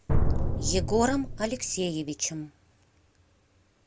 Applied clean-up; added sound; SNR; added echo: none; Drum; -3 dB; none.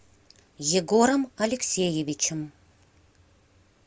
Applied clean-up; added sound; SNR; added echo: none; none; none; none.